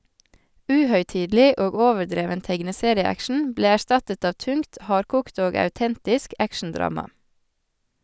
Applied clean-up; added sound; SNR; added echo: none; none; none; none.